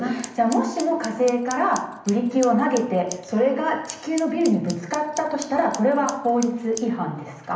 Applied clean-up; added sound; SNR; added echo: none; Scissors; 17 dB; reverberation time 0.8 s.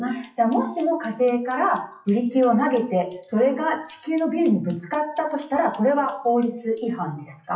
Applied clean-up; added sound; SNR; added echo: classical method WPE with log-MMSE.